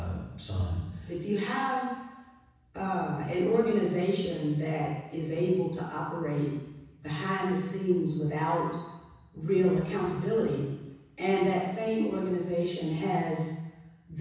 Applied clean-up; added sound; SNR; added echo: none; none; none; reverberation time 1.1 s.